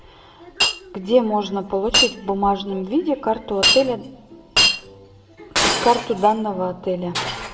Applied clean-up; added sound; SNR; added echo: none; Shatter; 2 dB; reverberation time 1.1 s.